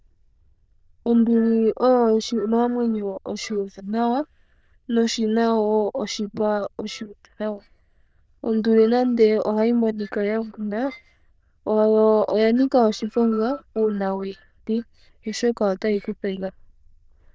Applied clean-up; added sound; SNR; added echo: neural diffusion model UNIVERSE++.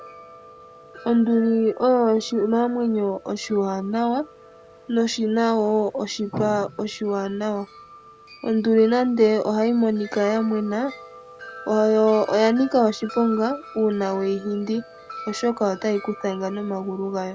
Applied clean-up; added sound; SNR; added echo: none; Wind chime; 19 dB; none.